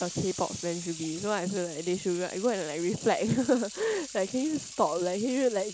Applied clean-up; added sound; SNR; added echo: none; Sink (filling or washing) / Water tap, faucet; 12 dB; none.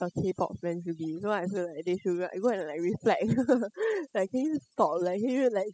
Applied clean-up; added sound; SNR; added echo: classical method spectral subtraction.